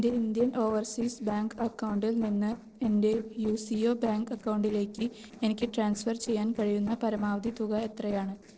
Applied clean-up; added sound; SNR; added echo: neural separator model SepFormer DNS4.